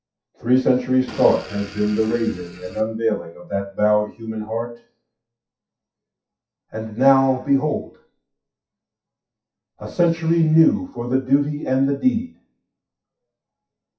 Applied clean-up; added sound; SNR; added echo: classical method WPE with log-MMSE.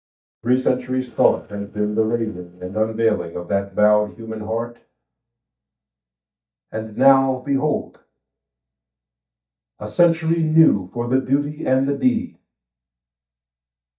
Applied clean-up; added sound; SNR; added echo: neural mask model DeepFilterNet 3.